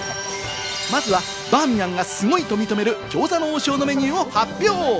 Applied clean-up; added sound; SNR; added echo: none; none; none; none.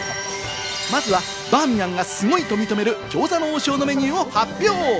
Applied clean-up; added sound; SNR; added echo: none; Frog; 19 dB; none.